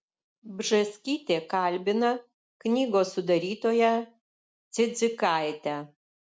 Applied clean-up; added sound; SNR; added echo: none; none; none; none.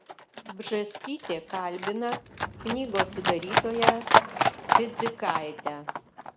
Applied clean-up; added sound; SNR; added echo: none; Livestock, farm animals, working animals; -5 dB; none.